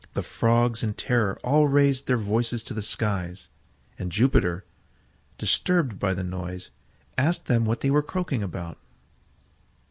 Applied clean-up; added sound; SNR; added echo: none; none; none; none.